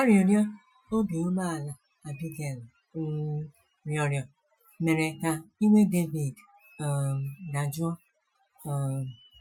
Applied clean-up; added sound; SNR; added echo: classical method Wiener filter.